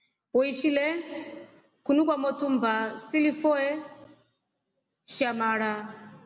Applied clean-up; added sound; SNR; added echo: none; none; none; none.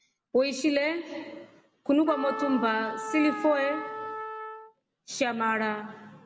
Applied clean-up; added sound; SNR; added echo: none; Trumpet; 10 dB; none.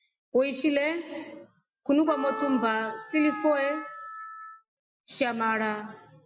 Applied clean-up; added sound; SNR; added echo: classical method Wiener filter.